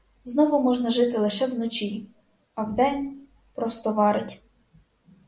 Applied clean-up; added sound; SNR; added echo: none; none; none; none.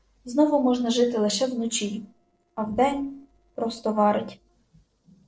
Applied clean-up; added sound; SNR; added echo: neural separator model SepFormer DNS4.